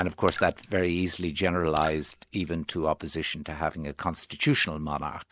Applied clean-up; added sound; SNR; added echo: none; Raindrop / Splash, splatter; 14 dB; none.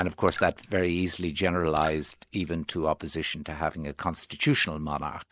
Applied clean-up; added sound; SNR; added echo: neural mask model Resemble Enhance denoiser.